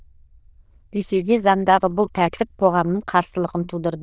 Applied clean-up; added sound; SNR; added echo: neural diffusion model UNIVERSE++.